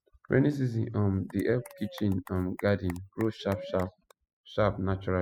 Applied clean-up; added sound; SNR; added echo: classical method spectral subtraction.